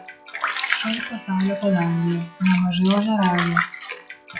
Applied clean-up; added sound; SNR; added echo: classical method log-MMSE.